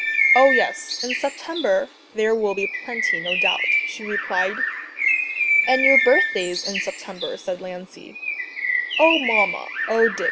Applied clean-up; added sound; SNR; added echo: none; Bird; -1 dB; none.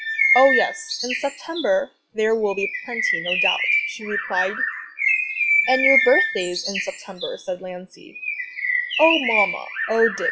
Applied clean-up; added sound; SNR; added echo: classical method log-MMSE.